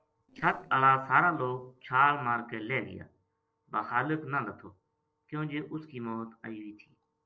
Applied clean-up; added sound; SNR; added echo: neural separator model SepFormer DNS4.